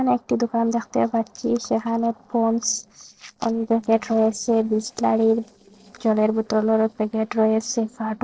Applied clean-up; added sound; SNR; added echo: neural separator model SepFormer DNS4.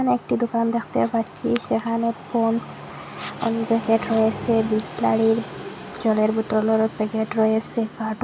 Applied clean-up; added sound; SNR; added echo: none; Train; 14 dB; none.